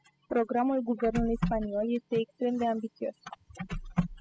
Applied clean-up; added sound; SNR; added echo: classical method spectral subtraction.